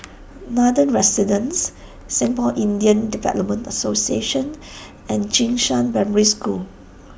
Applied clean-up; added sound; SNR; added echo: none; none; none; none.